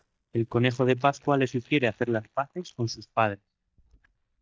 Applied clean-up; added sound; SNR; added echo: neural mask model DeepFilterNet 3.